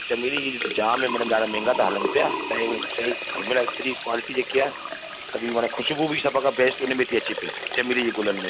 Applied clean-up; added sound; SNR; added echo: none; Sink (filling or washing) / Water tap, faucet; 6 dB; none.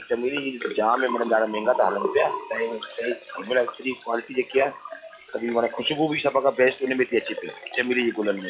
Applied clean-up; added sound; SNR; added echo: classical method log-MMSE.